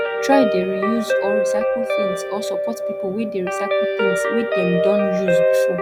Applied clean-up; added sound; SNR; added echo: none; Guitar; -4 dB; none.